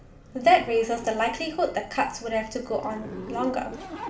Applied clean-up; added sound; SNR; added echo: none; Zipper (clothing); 16 dB; reverberation time 0.6 s.